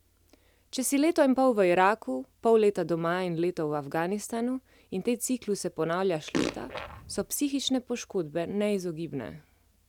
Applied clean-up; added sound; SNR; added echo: none; Fart; 6 dB; none.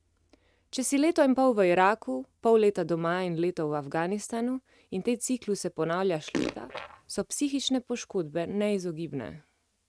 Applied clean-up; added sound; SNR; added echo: neural mask model RNNoise.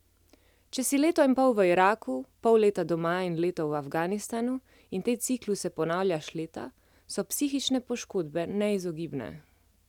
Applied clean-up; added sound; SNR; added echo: none; none; none; none.